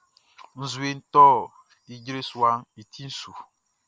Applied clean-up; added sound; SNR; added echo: none; none; none; none.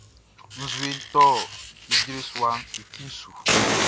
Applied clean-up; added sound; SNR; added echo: none; Fire; 1 dB; none.